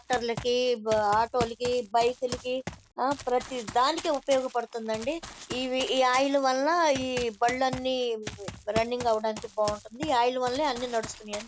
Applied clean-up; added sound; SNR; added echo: none; Run; 14 dB; none.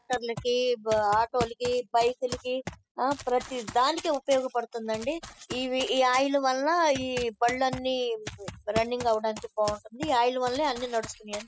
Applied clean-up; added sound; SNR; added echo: classical method spectral subtraction.